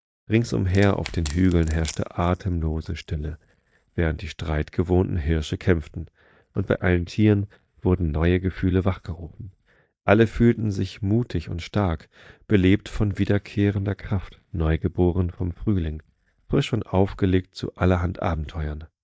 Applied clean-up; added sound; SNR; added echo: neural mask model DeepFilterNet 3.